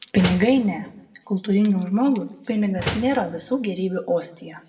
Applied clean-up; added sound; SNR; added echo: none; Slam; 10 dB; reverberation time 0.7 s.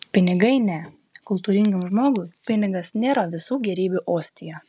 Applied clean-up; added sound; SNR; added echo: none; none; none; none.